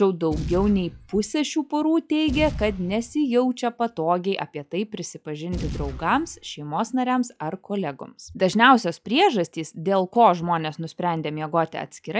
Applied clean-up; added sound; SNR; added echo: classical method log-MMSE.